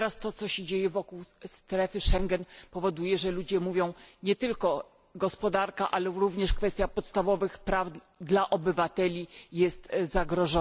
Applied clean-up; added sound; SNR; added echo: none; none; none; none.